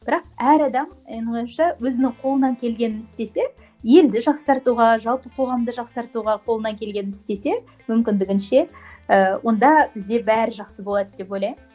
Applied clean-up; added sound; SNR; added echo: none; none; none; none.